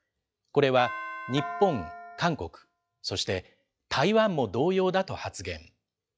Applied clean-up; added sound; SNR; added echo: classical method log-MMSE.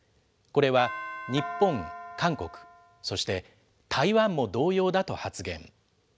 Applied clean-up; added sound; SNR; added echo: none; Doorbell; 10 dB; none.